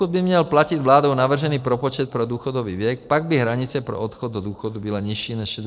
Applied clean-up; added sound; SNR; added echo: neural separator model SepFormer DNS4.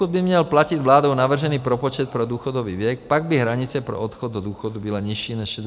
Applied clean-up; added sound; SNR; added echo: none; Piano; 20 dB; none.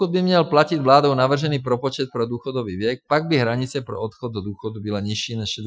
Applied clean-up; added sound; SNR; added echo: classical method Wiener filter.